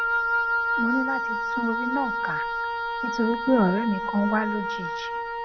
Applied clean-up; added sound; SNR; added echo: none; Wind instrument, woodwind instrument; 0 dB; none.